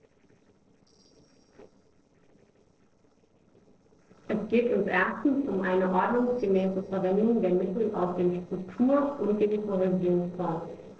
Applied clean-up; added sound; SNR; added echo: neural separator model SepFormer DNS4.